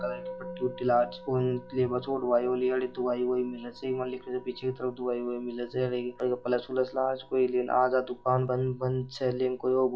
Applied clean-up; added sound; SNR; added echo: classical method log-MMSE.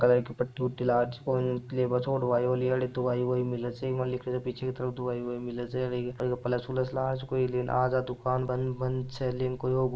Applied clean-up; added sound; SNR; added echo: neural mask model Resemble Enhance denoiser.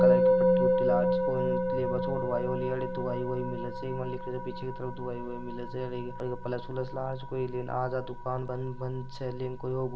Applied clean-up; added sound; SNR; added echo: none; Musical instrument; -4 dB; none.